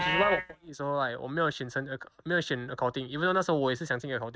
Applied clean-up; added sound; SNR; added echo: neural mask model RNNoise.